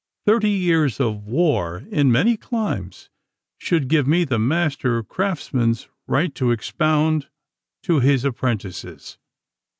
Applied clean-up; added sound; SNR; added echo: none; none; none; none.